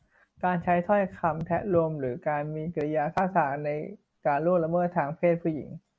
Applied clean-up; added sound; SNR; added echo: none; none; none; none.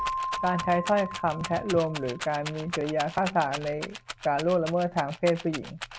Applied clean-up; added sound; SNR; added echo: none; Keyboard (musical) + Rattle; 9 dB; none.